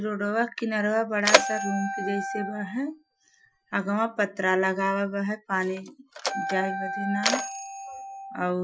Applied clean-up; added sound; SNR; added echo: classical method Wiener filter.